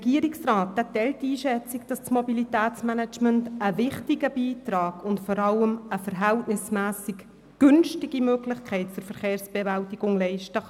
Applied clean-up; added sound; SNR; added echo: none; none; none; none.